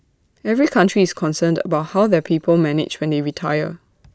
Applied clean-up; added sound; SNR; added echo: none; none; none; none.